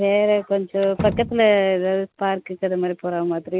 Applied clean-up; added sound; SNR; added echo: none; Slam; 13 dB; none.